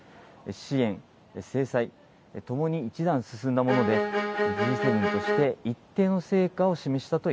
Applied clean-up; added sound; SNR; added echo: none; Bowed string instrument; -1 dB; none.